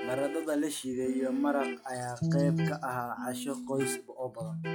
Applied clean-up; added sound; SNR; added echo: classical method log-MMSE.